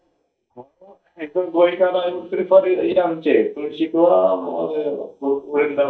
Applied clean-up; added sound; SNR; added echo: neural mask model DeepFilterNet 3.